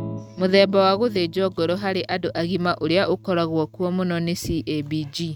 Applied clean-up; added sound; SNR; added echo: neural mask model RNNoise.